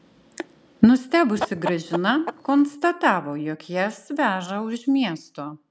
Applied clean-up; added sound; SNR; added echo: none; Chicken, rooster; 10 dB; none.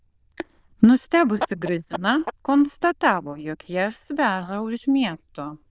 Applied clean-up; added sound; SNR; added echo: neural diffusion model UNIVERSE++.